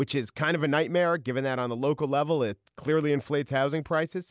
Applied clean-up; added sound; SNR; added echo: none; none; none; none.